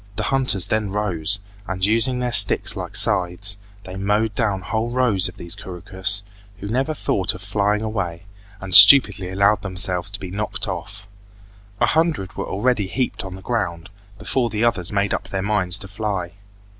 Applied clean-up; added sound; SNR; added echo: none; none; none; none.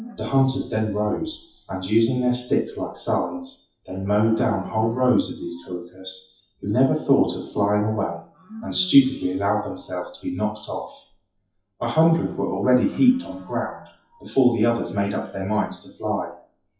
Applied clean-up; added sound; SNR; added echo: classical method WPE with log-MMSE.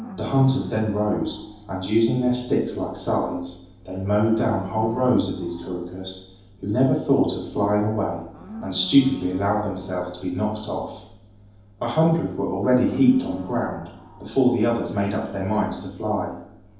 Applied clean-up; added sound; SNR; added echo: none; Livestock, farm animals, working animals; 20 dB; reverberation time 0.9 s.